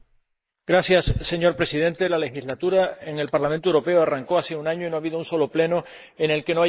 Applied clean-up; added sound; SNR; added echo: neural mask model Resemble Enhance denoiser.